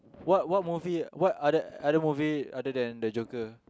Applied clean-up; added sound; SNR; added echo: none; none; none; none.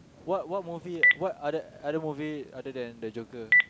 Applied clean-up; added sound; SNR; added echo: none; Telephone; -4 dB; none.